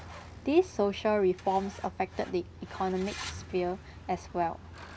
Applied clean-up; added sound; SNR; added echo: none; Truck; 14 dB; none.